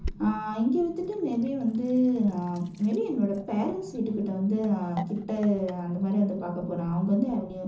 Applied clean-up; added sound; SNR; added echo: none; Sink (filling or washing); 17 dB; reverberation time 0.6 s.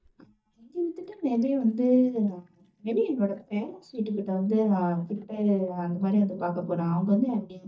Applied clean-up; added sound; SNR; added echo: neural mask model DeepFilterNet 3.